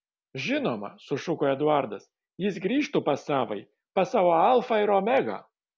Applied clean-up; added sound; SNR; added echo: none; none; none; none.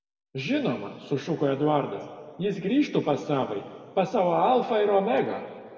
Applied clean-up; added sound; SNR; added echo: none; none; none; reverberation time 1.8 s.